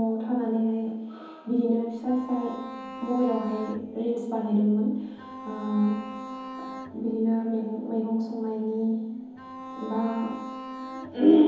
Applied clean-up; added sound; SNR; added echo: none; Bowed string instrument; 12 dB; reverberation time 2.2 s.